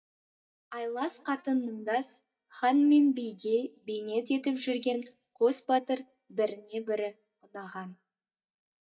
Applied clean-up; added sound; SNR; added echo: neural mask model DeepFilterNet 3.